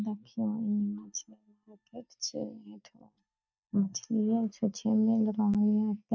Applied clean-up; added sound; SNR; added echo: neural mask model DeepFilterNet 3.